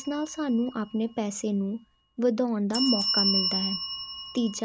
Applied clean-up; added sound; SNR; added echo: none; Bell; 4 dB; none.